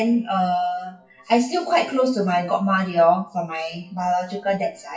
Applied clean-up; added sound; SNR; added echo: classical method WPE with log-MMSE.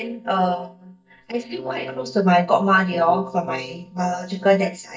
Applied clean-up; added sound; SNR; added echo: neural mask model DeepFilterNet 3.